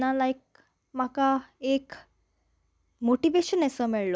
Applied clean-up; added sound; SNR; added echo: none; none; none; none.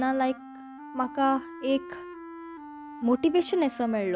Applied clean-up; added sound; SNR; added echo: none; Wind instrument, woodwind instrument; 15 dB; none.